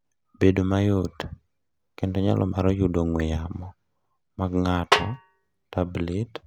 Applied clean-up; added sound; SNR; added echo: none; Snare drum; 2 dB; none.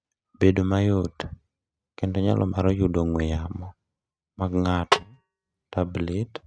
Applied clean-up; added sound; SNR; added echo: neural mask model RNNoise.